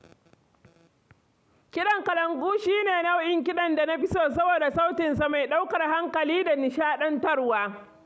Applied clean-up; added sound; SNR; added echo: none; none; none; none.